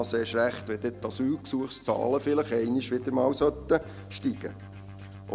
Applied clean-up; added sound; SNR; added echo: none; Keyboard (musical); 15 dB; none.